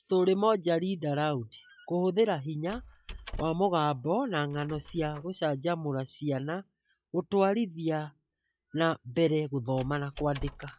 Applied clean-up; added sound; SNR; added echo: classical method log-MMSE.